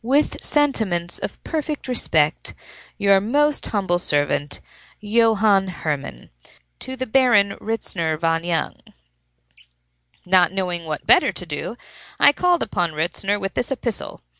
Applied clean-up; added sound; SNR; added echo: none; none; none; none.